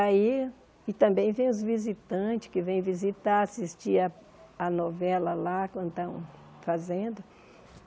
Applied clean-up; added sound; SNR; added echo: none; none; none; none.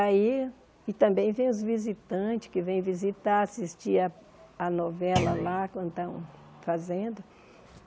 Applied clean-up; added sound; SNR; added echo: none; Thump, thud; 3 dB; none.